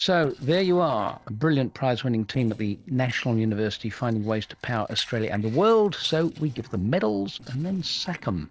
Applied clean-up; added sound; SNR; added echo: neural separator model SepFormer DNS4.